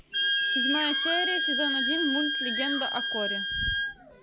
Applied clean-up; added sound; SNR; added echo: none; Wind instrument, woodwind instrument; -4 dB; none.